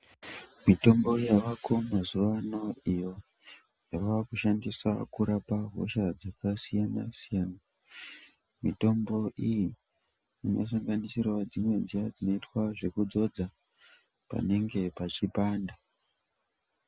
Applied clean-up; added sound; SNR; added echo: none; none; none; none.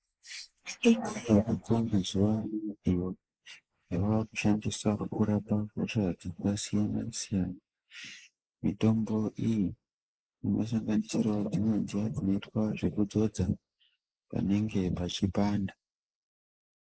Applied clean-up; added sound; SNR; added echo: neural mask model Resemble Enhance denoiser.